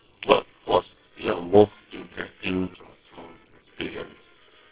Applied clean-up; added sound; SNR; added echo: neural separator model SepFormer WHAMR!.